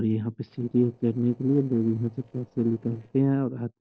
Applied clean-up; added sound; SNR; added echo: neural separator model SepFormer DNS4.